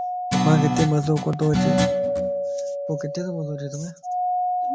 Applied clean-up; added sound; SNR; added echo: none; Guitar + Doorbell; -1 dB; none.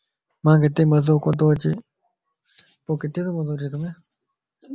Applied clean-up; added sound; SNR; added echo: none; none; none; none.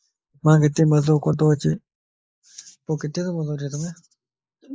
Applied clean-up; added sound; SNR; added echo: neural mask model Resemble Enhance denoiser.